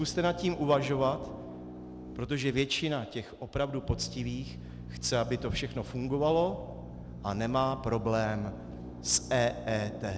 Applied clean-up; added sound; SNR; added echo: none; Drill; 12 dB; none.